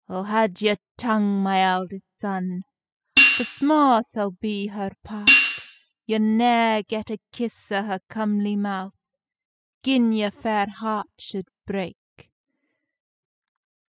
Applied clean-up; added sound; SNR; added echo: classical method spectral subtraction.